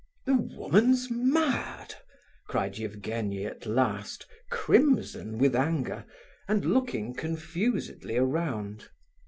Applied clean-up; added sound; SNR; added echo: none; none; none; none.